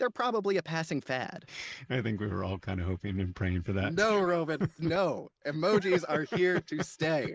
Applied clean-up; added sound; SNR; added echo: neural mask model Resemble Enhance denoiser.